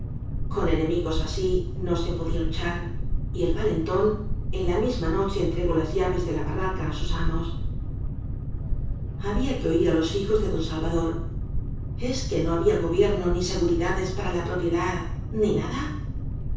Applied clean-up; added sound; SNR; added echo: none; Boat, Water vehicle; 1 dB; reverberation time 0.6 s.